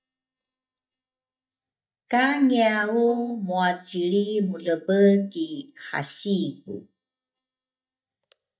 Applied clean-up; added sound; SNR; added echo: neural mask model DeepFilterNet 3.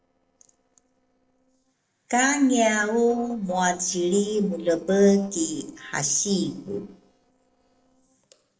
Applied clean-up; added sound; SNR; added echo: neural separator model SepFormer DNS4.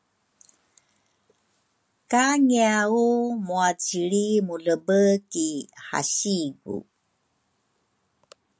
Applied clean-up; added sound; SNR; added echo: none; none; none; none.